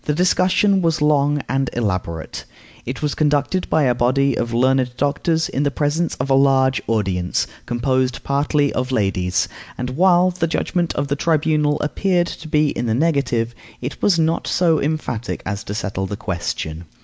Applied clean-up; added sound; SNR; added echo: none; none; none; none.